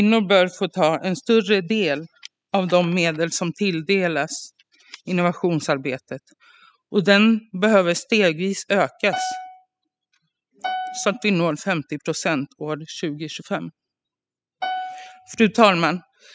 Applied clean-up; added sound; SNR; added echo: classical method spectral subtraction.